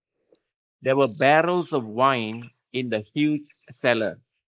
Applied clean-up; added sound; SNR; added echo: neural mask model Resemble Enhance denoiser.